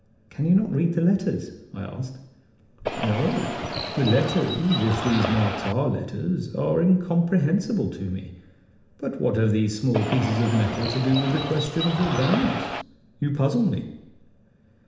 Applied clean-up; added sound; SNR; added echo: none; Bird; 5 dB; reverberation time 0.8 s.